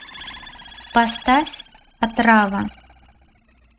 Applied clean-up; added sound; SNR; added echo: neural mask model RNNoise.